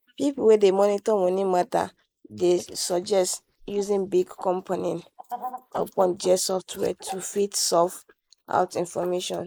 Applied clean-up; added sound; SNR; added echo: neural mask model Resemble Enhance denoiser.